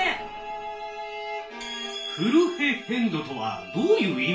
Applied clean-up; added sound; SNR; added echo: none; none; none; reverberation time 0.3 s.